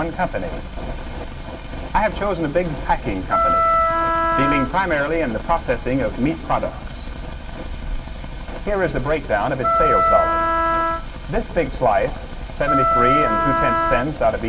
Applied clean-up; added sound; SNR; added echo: none; Wind instrument, woodwind instrument; -3 dB; reverberation time 1.6 s.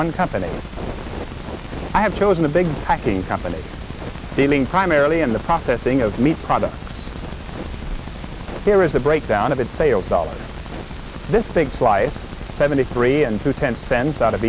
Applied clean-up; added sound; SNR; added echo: none; none; none; none.